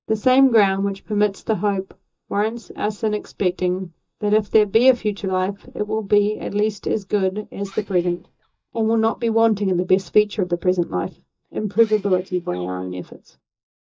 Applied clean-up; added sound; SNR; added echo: neural mask model DeepFilterNet 3.